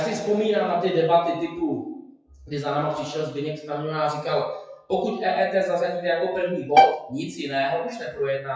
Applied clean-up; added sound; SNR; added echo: classical method WPE with log-MMSE.